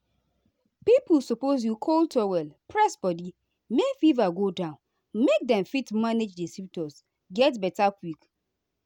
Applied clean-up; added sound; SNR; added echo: none; none; none; none.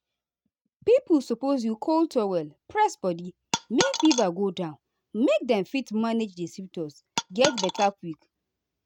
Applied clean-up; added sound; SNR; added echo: neural mask model RNNoise.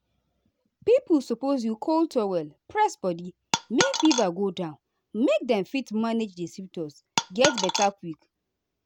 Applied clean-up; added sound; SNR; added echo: none; Coin (dropping); 0 dB; none.